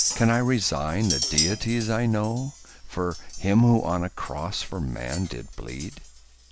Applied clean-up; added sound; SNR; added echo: none; Chink, clink; 9 dB; none.